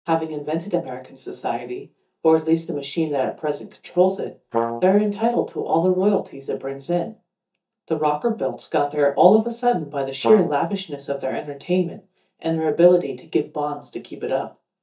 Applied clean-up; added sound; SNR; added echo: neural mask model DeepFilterNet 3.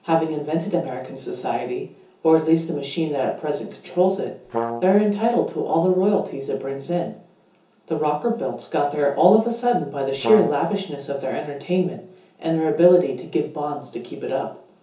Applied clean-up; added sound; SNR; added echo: none; Brass instrument; 6 dB; reverberation time 0.6 s.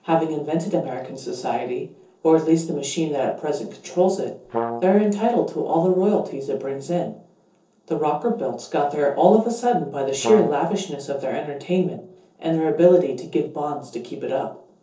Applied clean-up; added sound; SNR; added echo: neural separator model SepFormer DNS4.